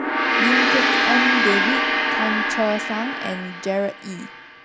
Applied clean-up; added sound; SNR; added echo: none; Gong; -5 dB; none.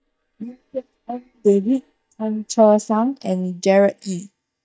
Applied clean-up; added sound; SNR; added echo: neural mask model DeepFilterNet 3.